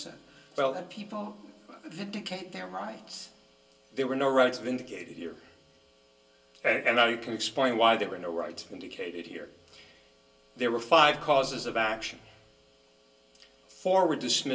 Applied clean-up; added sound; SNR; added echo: none; none; none; reverberation time 0.2 s.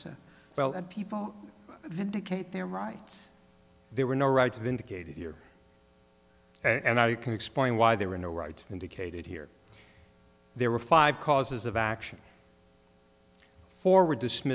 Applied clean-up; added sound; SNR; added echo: none; none; none; none.